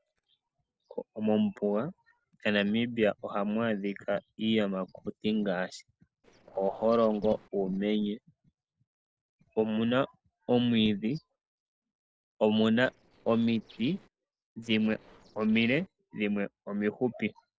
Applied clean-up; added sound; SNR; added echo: neural separator model SepFormer DNS4.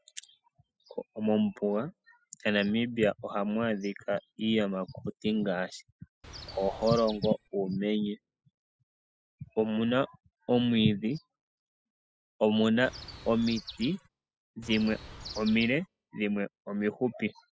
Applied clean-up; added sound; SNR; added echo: classical method spectral subtraction.